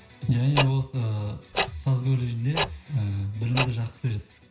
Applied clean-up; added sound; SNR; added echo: none; Tick-tock; 7 dB; reverberation time 0.5 s.